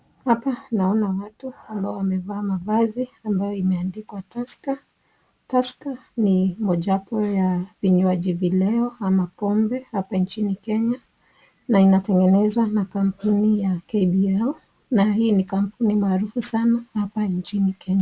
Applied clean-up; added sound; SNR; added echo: none; none; none; none.